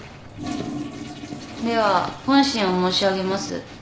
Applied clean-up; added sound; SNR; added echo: none; Toilet flush; 11 dB; none.